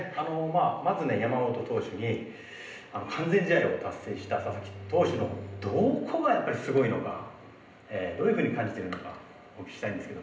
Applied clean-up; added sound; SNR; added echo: none; Bowed string instrument; 14 dB; reverberation time 0.8 s.